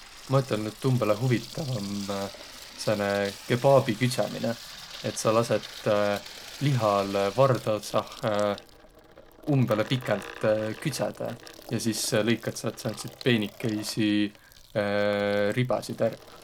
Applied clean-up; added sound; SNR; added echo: none; Sink (filling or washing) / Water tap, faucet; 17 dB; none.